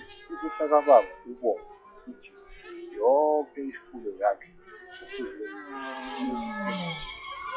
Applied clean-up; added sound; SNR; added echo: classical method log-MMSE.